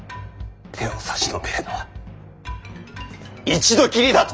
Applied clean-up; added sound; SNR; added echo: none; none; none; none.